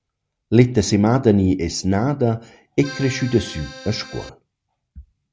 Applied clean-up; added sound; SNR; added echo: none; Accordion; 16 dB; none.